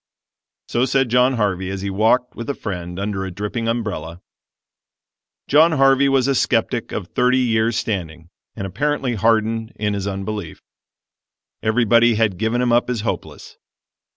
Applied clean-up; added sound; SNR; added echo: none; none; none; none.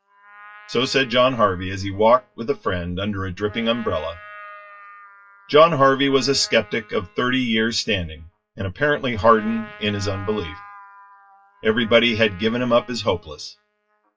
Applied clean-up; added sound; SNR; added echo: classical method WPE with log-MMSE.